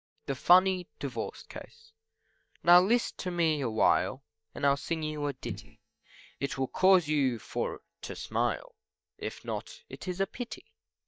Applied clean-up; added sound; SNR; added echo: neural mask model DeepFilterNet 3.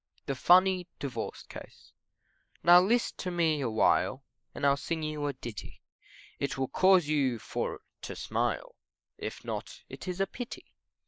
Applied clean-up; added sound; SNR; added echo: neural mask model Resemble Enhance denoiser.